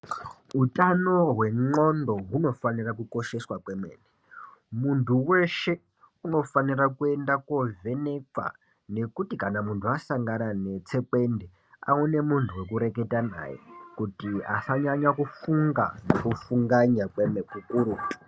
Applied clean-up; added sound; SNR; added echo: none; none; none; none.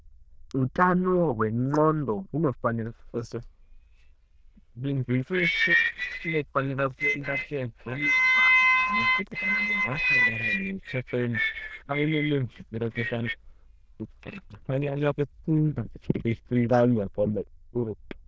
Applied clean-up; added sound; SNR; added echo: neural diffusion model UNIVERSE++.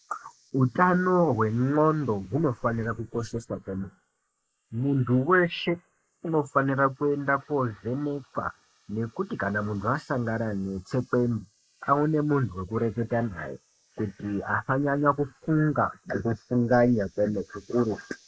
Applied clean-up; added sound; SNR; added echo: neural mask model Resemble Enhance denoiser.